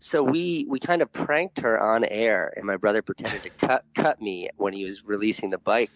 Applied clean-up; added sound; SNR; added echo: none; none; none; none.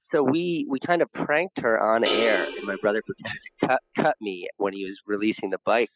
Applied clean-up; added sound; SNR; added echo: classical method spectral subtraction.